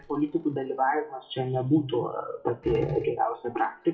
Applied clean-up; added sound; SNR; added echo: classical method WPE with log-MMSE.